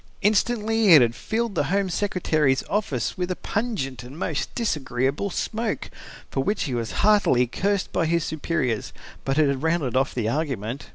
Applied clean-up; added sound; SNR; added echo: none; none; none; none.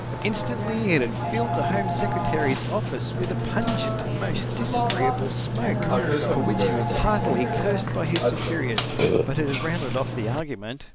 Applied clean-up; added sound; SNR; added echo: none; Burping, eructation; -3 dB; none.